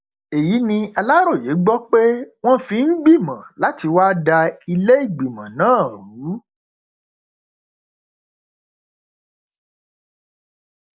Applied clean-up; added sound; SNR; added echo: neural mask model Resemble Enhance denoiser.